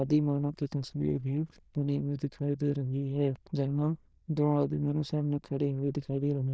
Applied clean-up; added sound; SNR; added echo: neural diffusion model UNIVERSE++.